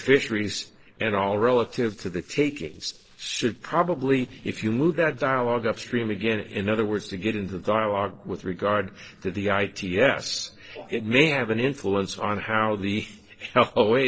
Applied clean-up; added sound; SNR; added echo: neural separator model SepFormer DNS4.